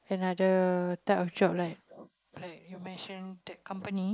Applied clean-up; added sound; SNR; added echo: neural mask model Resemble Enhance denoiser.